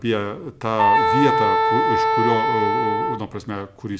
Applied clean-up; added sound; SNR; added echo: none; Wind instrument, woodwind instrument; -5 dB; none.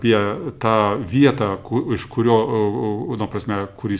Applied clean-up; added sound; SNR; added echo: none; none; none; none.